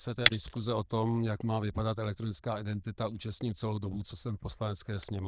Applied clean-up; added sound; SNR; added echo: neural diffusion model UNIVERSE++.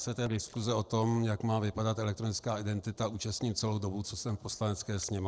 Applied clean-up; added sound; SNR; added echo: neural separator model SepFormer DNS4.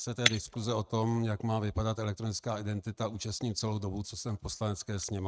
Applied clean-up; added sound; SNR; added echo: neural mask model RNNoise.